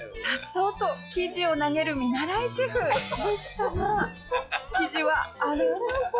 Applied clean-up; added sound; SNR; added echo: classical method log-MMSE.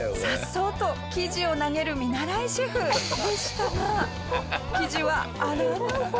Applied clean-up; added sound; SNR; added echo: none; Fireworks; 15 dB; none.